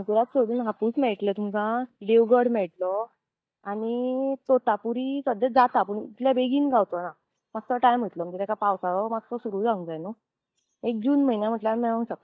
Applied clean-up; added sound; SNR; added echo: neural mask model DeepFilterNet 3.